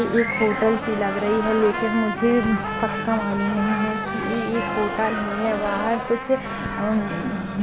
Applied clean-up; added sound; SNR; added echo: none; Trumpet + Microwave oven; 5 dB; none.